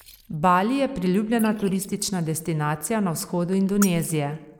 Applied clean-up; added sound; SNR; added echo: neural mask model Resemble Enhance denoiser.